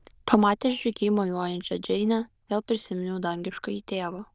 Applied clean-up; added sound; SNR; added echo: neural diffusion model UNIVERSE++.